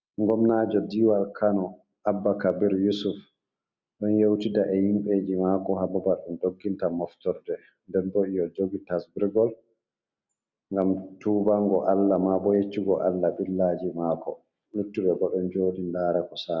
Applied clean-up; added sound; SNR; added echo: none; none; none; none.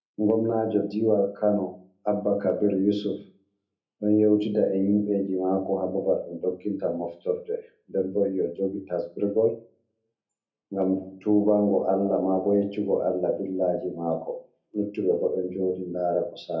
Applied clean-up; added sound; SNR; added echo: none; none; none; reverberation time 0.3 s.